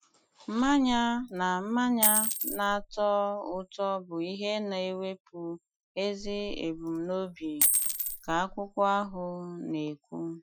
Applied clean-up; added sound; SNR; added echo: classical method Wiener filter.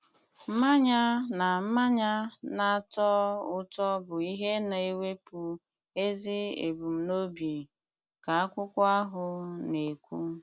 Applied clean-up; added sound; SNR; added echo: none; none; none; none.